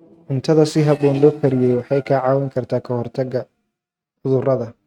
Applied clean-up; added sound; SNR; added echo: neural mask model RNNoise.